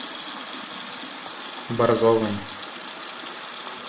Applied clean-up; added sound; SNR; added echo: none; Water tap, faucet; 9 dB; reverberation time 0.5 s.